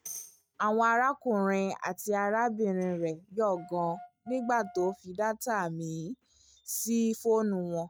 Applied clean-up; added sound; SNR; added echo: neural mask model RNNoise.